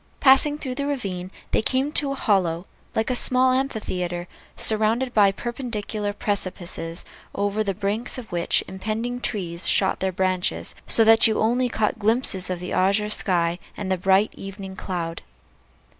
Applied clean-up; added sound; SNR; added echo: none; none; none; none.